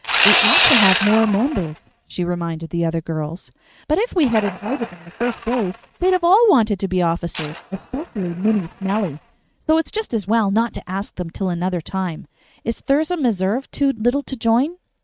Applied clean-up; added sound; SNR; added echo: neural mask model RNNoise.